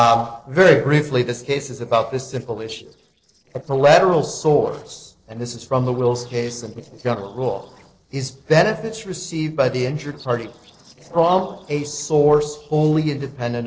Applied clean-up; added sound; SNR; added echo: neural separator model SepFormer DNS4.